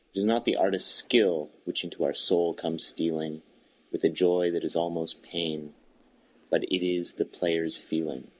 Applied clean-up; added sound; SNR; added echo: neural mask model Resemble Enhance denoiser.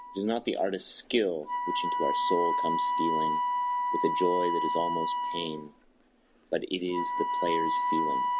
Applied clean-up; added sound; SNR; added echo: none; Wind instrument, woodwind instrument; -2 dB; none.